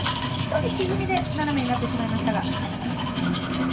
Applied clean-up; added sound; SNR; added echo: none; Domestic sounds, home sounds; 6 dB; reverberation time 0.2 s.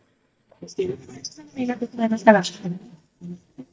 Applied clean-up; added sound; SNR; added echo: neural mask model DeepFilterNet 3.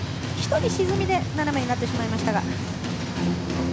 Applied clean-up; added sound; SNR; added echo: none; none; none; none.